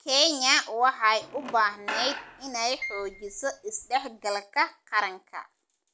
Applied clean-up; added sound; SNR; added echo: none; Squeak / Screech; 11 dB; none.